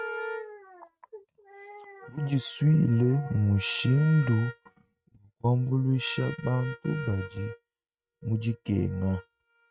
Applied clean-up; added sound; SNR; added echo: neural mask model RNNoise.